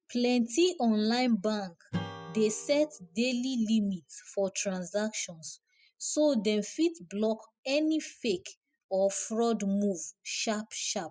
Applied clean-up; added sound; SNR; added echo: classical method spectral subtraction.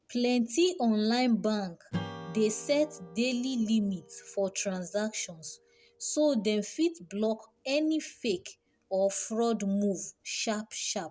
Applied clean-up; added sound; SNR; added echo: none; Strum; 19 dB; none.